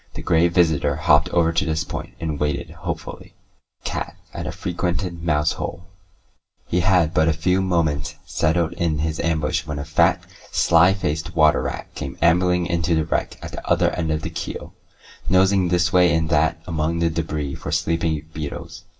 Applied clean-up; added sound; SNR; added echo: none; none; none; reverberation time 0.2 s.